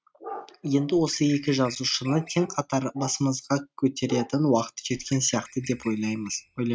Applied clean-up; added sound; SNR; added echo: neural mask model RNNoise.